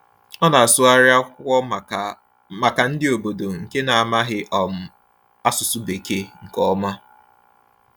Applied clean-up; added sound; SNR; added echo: none; none; none; none.